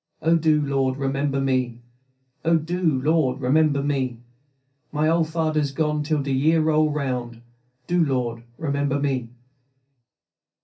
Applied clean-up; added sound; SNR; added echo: none; none; none; reverberation time 0.3 s.